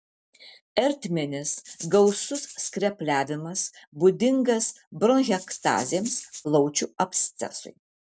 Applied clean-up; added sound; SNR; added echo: neural separator model SepFormer DNS4.